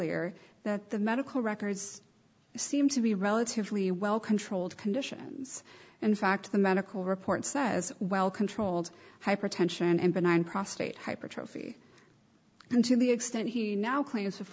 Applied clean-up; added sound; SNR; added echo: none; none; none; none.